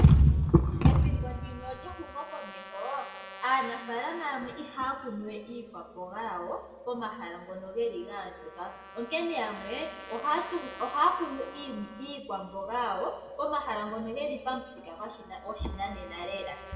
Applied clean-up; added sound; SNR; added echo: none; Trumpet; 19 dB; reverberation time 1.5 s.